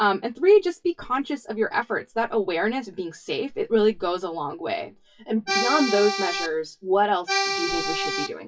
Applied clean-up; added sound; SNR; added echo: classical method WPE with log-MMSE.